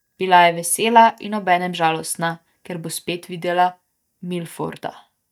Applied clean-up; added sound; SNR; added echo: neural mask model DeepFilterNet 3.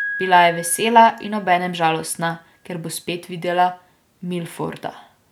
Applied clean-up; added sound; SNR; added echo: none; Piano; 16 dB; none.